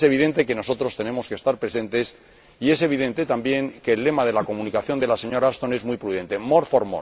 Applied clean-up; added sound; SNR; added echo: none; none; none; none.